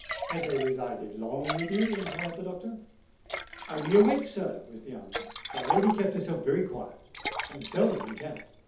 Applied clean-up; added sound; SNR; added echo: none; Liquid; 6 dB; reverberation time 0.6 s.